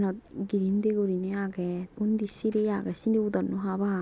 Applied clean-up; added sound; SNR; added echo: none; none; none; none.